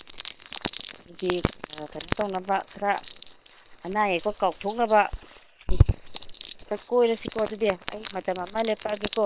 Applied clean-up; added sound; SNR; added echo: neural separator model SepFormer WHAM!.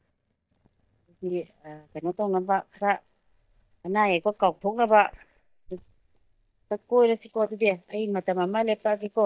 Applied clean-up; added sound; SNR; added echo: neural mask model DeepFilterNet 3.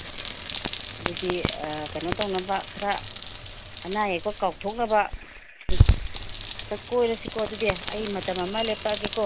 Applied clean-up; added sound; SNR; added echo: none; Coin (dropping) + Rain; 0 dB; none.